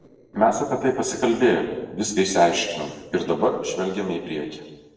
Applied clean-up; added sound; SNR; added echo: neural separator model SepFormer DNS4.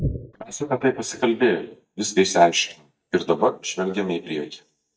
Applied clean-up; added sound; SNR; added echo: neural mask model DeepFilterNet 3.